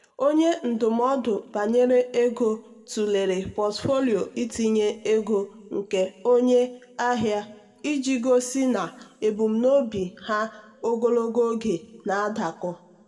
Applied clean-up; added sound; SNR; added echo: none; none; none; reverberation time 1.5 s.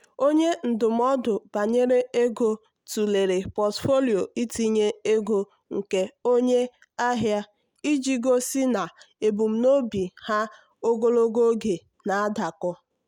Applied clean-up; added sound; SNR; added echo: none; none; none; none.